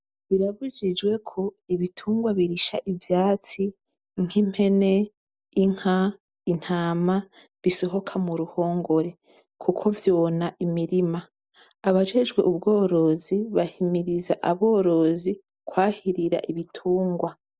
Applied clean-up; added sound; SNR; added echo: none; none; none; none.